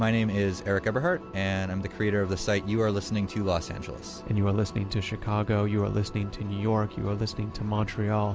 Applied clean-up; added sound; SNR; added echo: none; none; none; none.